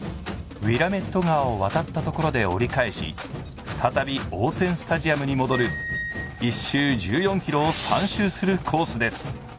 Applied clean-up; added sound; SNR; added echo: none; none; none; none.